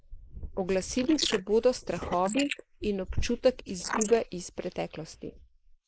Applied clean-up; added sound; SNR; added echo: neural mask model Resemble Enhance denoiser.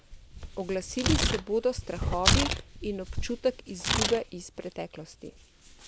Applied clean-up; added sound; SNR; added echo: none; Tearing; -1 dB; none.